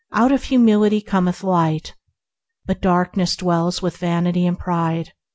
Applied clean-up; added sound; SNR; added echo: none; none; none; none.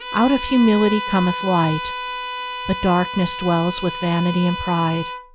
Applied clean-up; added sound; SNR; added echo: none; Bowed string instrument; 8 dB; none.